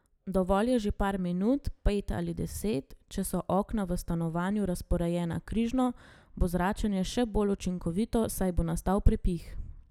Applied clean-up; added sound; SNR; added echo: none; none; none; none.